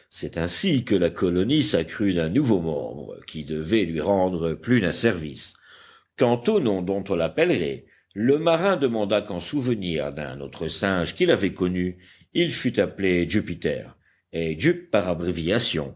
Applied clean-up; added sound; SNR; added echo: none; none; none; none.